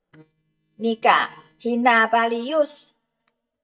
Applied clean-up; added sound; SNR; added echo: neural mask model DeepFilterNet 3.